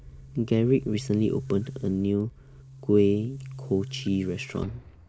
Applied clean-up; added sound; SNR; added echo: none; Boom; 14 dB; none.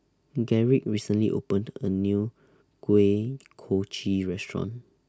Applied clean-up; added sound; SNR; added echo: none; none; none; none.